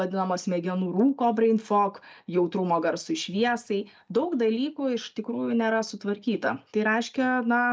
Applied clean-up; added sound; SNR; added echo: none; none; none; none.